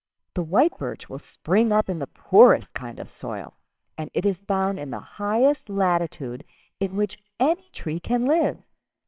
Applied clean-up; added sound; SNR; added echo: neural separator model SepFormer WHAMR!.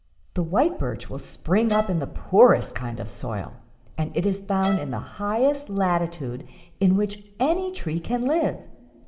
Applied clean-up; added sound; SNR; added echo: none; Bowed string instrument; 18 dB; reverberation time 1.6 s.